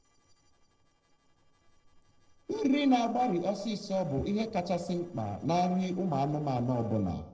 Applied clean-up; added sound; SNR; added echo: neural separator model SepFormer DNS4.